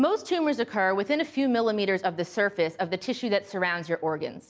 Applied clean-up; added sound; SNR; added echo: none; none; none; none.